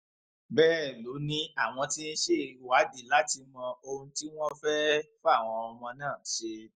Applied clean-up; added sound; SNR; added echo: none; none; none; none.